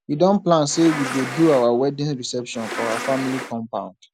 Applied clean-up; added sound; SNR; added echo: none; Insect; 9 dB; none.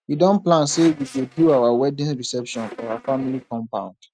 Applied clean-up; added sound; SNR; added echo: neural mask model RNNoise.